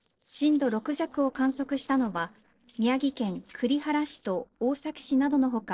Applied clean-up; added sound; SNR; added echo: neural separator model SepFormer DNS4.